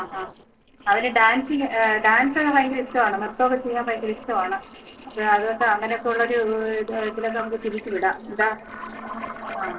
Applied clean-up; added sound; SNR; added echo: neural separator model SepFormer DNS4.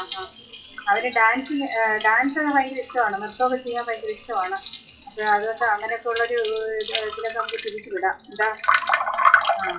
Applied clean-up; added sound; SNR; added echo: classical method WPE with log-MMSE.